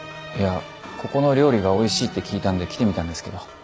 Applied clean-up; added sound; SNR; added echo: none; none; none; none.